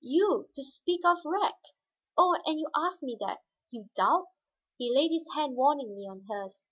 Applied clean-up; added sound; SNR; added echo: none; none; none; none.